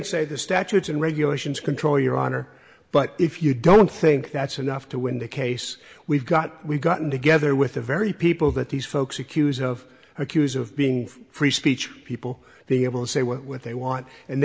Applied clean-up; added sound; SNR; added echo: none; none; none; none.